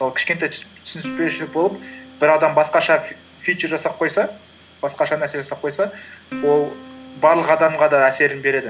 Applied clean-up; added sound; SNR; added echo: none; Plucked string instrument; 20 dB; none.